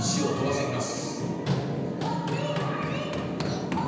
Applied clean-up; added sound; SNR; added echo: none; Run; 1 dB; reverberation time 1.1 s.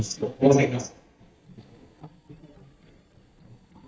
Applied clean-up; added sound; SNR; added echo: neural mask model DeepFilterNet 3.